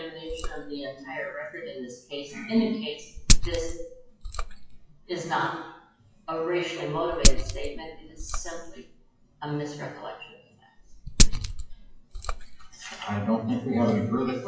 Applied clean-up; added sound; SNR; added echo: classical method WPE with log-MMSE.